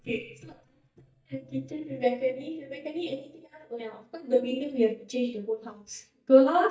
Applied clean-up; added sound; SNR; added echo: neural mask model DeepFilterNet 3.